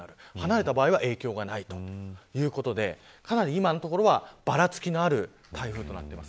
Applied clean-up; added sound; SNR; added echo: none; none; none; none.